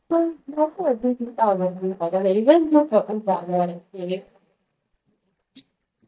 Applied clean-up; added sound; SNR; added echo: neural mask model DeepFilterNet 3.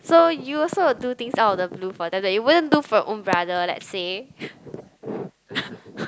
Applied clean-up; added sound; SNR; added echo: none; none; none; none.